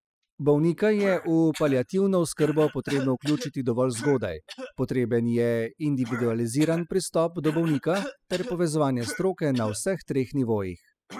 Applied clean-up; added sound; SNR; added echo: classical method spectral subtraction.